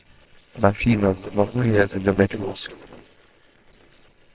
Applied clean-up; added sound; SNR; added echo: neural separator model SepFormer WHAMR!.